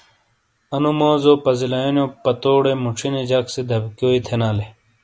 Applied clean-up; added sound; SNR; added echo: none; none; none; none.